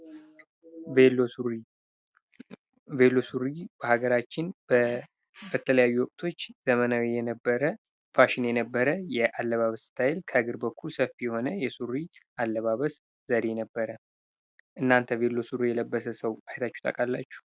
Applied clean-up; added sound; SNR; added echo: none; none; none; none.